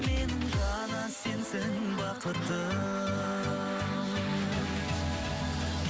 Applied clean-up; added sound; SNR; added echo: none; none; none; none.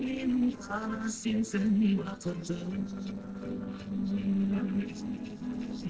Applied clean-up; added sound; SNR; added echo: neural separator model SepFormer DNS4.